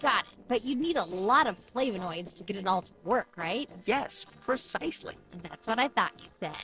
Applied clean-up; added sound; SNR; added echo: neural separator model SepFormer DNS4.